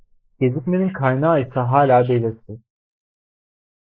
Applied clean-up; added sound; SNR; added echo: neural mask model Resemble Enhance denoiser.